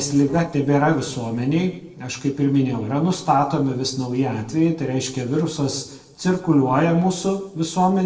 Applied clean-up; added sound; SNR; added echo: neural separator model SepFormer DNS4.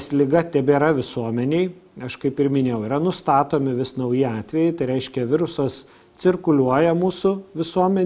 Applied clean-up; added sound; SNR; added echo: none; none; none; none.